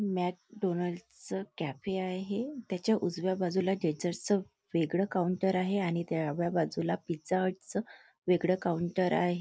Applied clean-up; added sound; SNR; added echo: none; none; none; none.